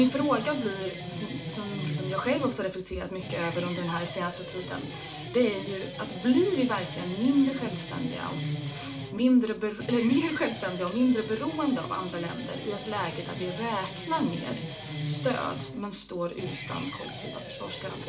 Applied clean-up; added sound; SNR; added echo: none; Guitar; 8 dB; reverberation time 0.3 s.